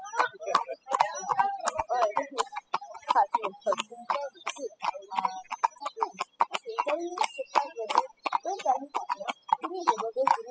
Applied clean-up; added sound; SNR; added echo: classical method spectral subtraction.